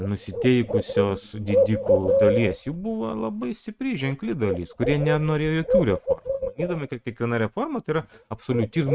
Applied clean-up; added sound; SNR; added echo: neural mask model RNNoise.